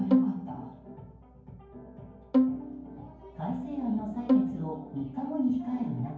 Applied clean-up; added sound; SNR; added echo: none; Bowed string instrument; -3 dB; reverberation time 0.9 s.